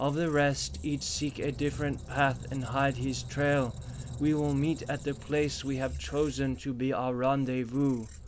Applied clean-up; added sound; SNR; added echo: none; Squeak; 12 dB; none.